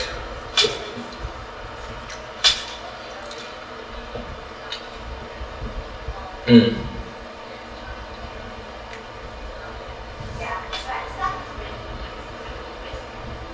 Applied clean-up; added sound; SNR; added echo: none; none; none; reverberation time 0.7 s.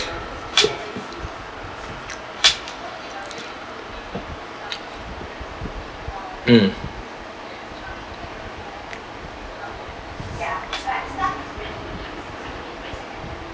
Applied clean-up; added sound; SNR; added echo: none; none; none; none.